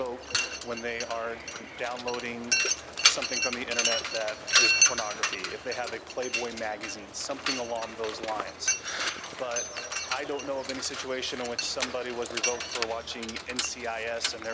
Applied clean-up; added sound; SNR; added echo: none; Mechanisms; -4 dB; none.